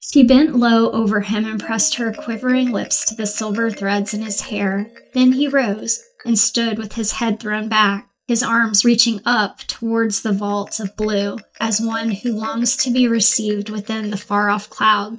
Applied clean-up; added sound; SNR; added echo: neural mask model DeepFilterNet 3.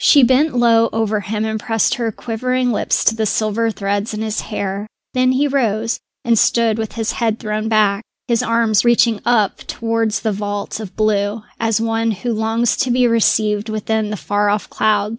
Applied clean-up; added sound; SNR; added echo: none; none; none; none.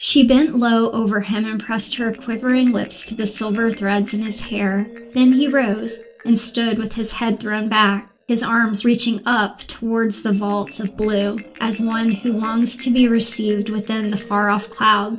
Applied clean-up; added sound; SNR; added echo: neural separator model SepFormer DNS4.